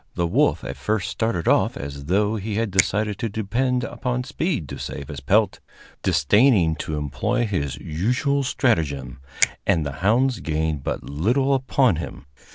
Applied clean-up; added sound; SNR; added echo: none; Finger snapping; 11 dB; none.